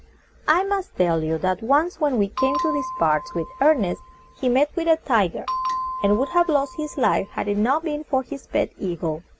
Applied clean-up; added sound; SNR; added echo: none; Bell; 8 dB; none.